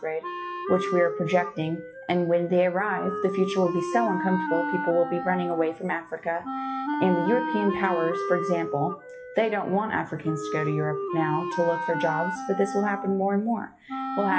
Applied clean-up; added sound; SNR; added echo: classical method WPE with log-MMSE.